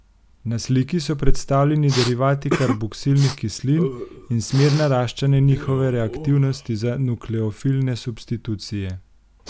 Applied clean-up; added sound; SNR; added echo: none; Respiratory sounds; 12 dB; none.